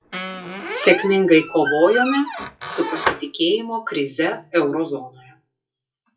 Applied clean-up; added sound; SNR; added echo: classical method WPE with log-MMSE.